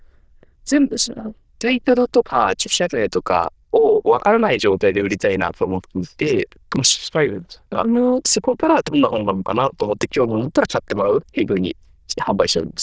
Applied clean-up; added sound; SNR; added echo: neural diffusion model UNIVERSE++.